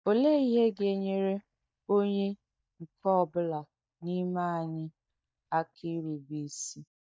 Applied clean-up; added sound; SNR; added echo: neural mask model DeepFilterNet 3.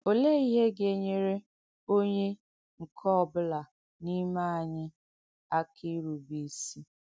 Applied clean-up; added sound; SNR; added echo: none; none; none; none.